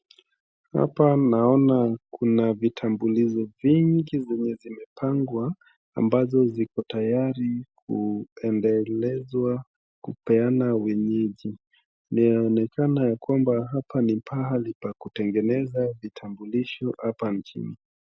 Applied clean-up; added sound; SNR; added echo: none; none; none; none.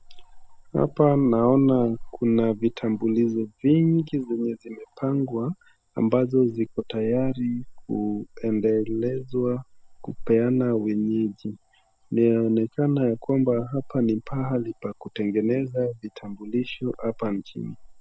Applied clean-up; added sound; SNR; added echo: none; Cricket / Frog; 17 dB; none.